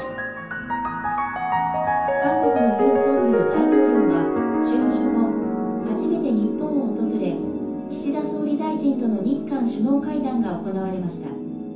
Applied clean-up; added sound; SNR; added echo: none; Piano; -2 dB; reverberation time 0.9 s.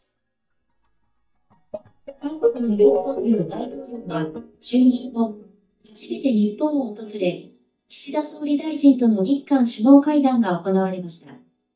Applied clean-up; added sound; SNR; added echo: neural mask model DeepFilterNet 3.